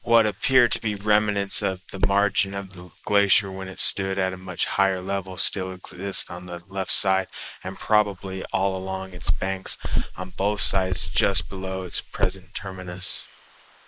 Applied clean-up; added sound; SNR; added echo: neural mask model Resemble Enhance denoiser.